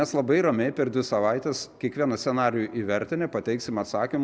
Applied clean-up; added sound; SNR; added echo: none; none; none; none.